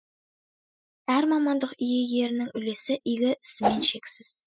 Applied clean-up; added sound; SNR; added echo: classical method spectral subtraction.